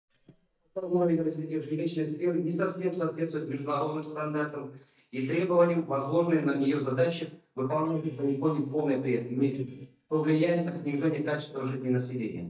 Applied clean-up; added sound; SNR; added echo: neural mask model DeepFilterNet 3.